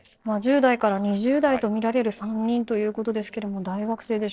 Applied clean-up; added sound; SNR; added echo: neural separator model SepFormer DNS4.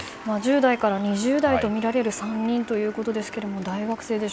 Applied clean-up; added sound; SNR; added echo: none; Applause; 19 dB; none.